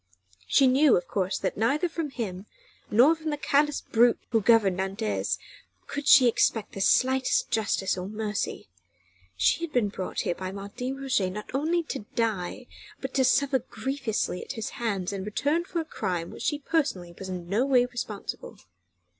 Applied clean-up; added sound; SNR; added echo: none; none; none; none.